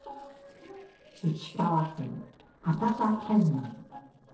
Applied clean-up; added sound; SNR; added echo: neural separator model SepFormer DNS4.